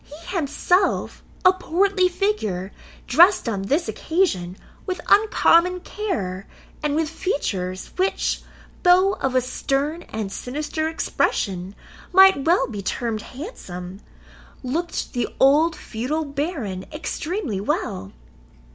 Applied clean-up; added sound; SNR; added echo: none; none; none; none.